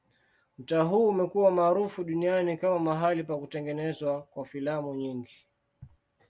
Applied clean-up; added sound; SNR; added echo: none; none; none; none.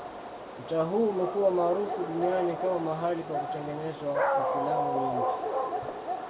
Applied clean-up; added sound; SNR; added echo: none; Dog; 1 dB; reverberation time 0.6 s.